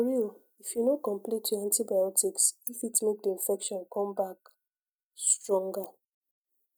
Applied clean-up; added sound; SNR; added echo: neural mask model DeepFilterNet 3.